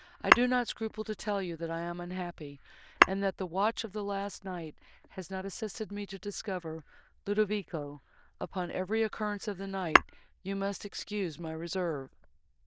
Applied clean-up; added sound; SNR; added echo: neural diffusion model UNIVERSE++.